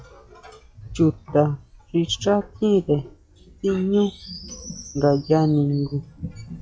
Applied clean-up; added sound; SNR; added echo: classical method log-MMSE.